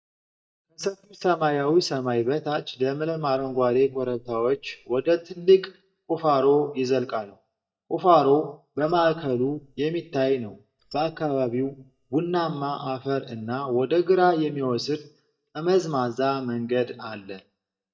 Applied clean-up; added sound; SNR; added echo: neural mask model DeepFilterNet 3.